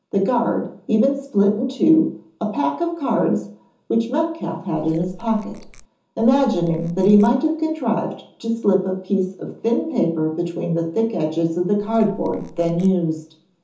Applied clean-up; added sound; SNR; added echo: none; Squeak / Tools; 19 dB; reverberation time 0.6 s.